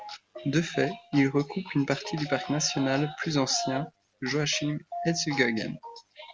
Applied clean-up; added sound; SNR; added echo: none; none; none; none.